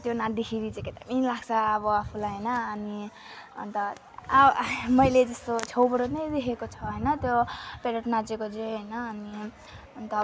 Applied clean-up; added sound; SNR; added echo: none; none; none; none.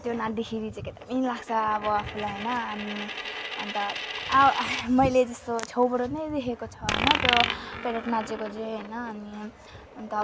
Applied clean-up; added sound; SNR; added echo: none; Coin (dropping); 6 dB; none.